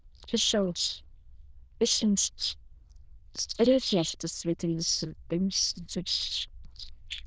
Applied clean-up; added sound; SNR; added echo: neural diffusion model UNIVERSE++.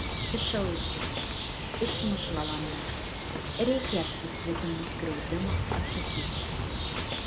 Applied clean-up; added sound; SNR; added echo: none; Bird; -3 dB; none.